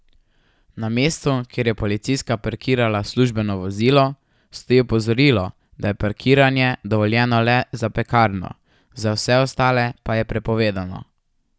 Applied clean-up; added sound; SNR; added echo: none; none; none; none.